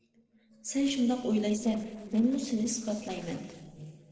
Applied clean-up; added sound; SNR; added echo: neural separator model SepFormer DNS4.